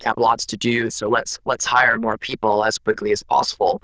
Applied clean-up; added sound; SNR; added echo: neural diffusion model UNIVERSE++.